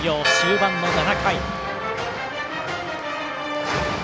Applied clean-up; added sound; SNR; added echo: none; Church bell; 4 dB; none.